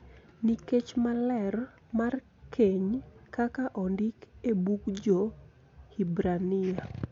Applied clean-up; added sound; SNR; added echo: none; none; none; none.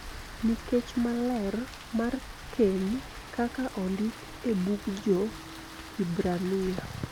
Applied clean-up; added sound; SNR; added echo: none; Rain; 13 dB; none.